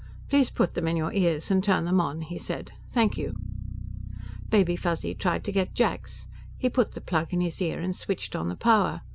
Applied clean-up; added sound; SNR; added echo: none; Bass guitar; 12 dB; none.